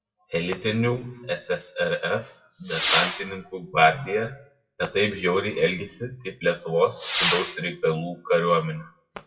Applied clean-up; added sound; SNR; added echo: classical method WPE with log-MMSE.